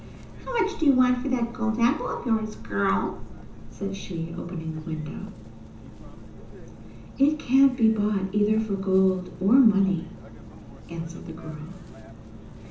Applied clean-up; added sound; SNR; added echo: none; Chirp, tweet; 15 dB; reverberation time 0.6 s.